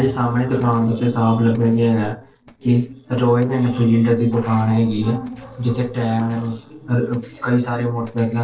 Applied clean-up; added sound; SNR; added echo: neural separator model SepFormer DNS4.